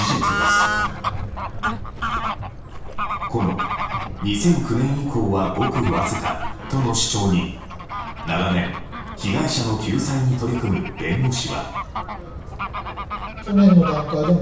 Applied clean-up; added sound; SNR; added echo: none; Bird / Fowl; 5 dB; reverberation time 0.7 s.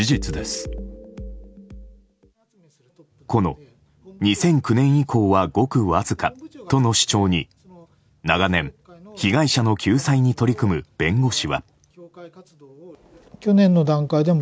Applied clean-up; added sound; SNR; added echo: none; none; none; none.